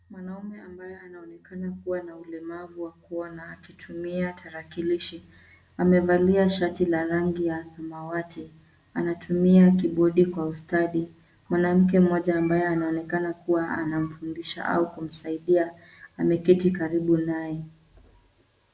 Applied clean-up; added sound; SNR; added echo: none; none; none; none.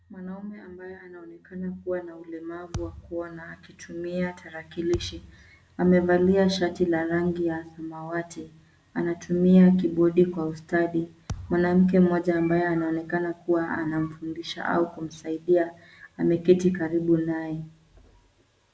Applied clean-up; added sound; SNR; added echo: none; Thump, thud; 16 dB; none.